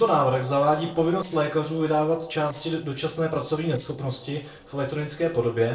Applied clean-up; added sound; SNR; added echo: neural separator model SepFormer DNS4.